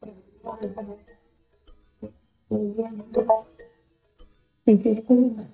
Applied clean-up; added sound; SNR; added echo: neural mask model DeepFilterNet 3.